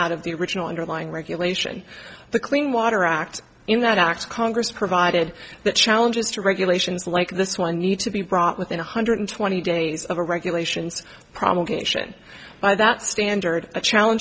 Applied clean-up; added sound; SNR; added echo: none; none; none; none.